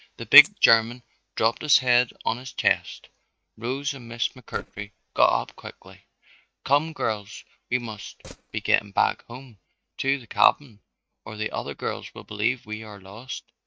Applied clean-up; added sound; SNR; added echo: neural mask model RNNoise.